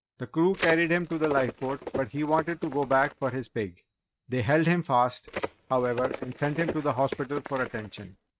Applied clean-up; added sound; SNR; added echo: neural mask model RNNoise.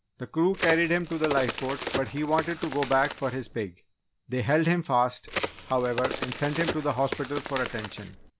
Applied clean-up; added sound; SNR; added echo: none; Crack; 7 dB; none.